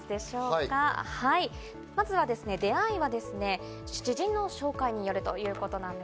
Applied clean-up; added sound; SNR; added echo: none; none; none; none.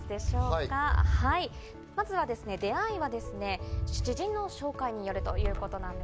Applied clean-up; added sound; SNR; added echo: none; Thunder; 0 dB; none.